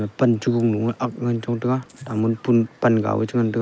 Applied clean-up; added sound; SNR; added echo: none; none; none; none.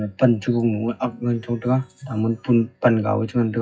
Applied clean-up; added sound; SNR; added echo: classical method WPE with log-MMSE.